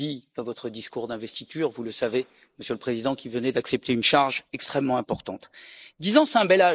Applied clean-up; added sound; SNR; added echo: neural mask model Resemble Enhance denoiser.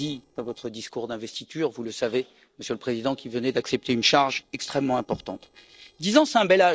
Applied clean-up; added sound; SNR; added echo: neural separator model SepFormer DNS4.